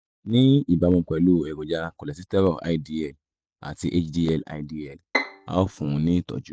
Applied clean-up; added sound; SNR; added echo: neural mask model RNNoise.